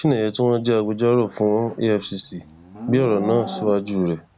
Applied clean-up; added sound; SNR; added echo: none; Livestock, farm animals, working animals; 15 dB; none.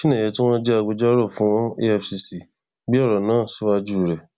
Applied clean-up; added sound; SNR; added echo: none; none; none; none.